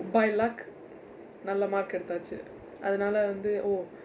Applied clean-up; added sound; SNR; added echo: none; none; none; none.